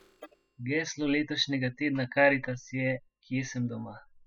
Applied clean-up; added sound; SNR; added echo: classical method spectral subtraction.